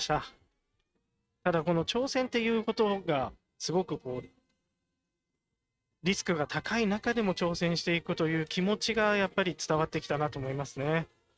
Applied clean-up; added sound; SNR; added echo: neural mask model RNNoise.